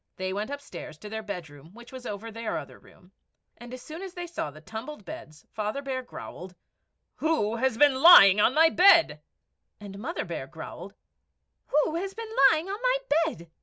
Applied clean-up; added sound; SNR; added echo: none; none; none; none.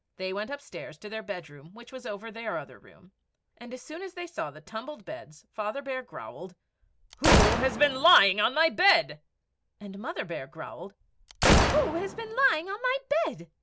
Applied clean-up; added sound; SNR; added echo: none; Gunshot, gunfire; -2 dB; none.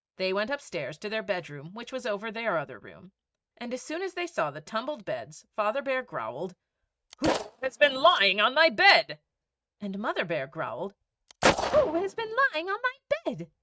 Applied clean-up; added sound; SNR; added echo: neural mask model RNNoise.